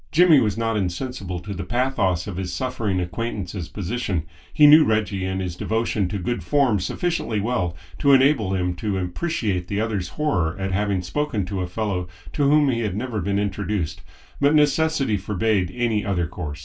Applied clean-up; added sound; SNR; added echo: none; none; none; reverberation time 0.2 s.